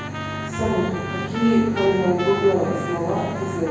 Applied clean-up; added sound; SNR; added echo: none; Trumpet; 10 dB; reverberation time 1.3 s.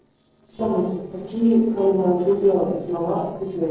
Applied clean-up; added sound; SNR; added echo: neural separator model SepFormer DNS4.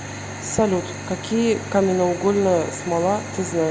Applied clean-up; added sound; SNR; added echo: none; none; none; none.